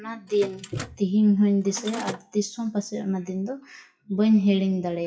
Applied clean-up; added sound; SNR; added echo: classical method WPE with log-MMSE.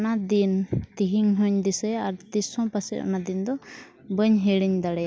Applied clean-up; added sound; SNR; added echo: none; none; none; none.